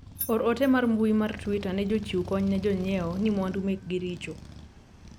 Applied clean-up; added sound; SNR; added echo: none; Motorcycle + Keys jangling; 14 dB; none.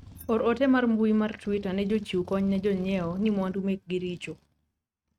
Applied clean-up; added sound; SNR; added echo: neural mask model RNNoise.